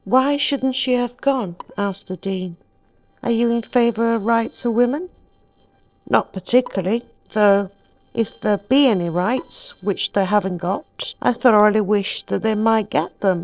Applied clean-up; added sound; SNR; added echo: neural separator model SepFormer DNS4.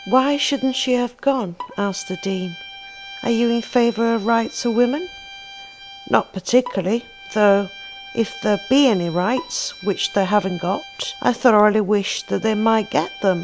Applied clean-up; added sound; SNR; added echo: none; Bowed string instrument + Bowed string instrument; 18 dB; none.